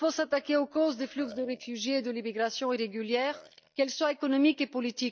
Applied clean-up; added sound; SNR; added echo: neural mask model DeepFilterNet 3.